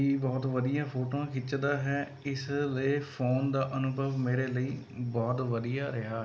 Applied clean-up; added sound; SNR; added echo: none; none; none; none.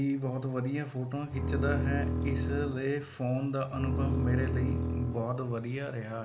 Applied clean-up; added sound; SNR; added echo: none; Bowed string instrument; 0 dB; none.